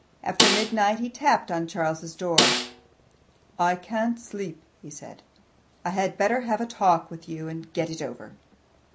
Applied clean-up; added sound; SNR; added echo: none; Snare drum; -3 dB; none.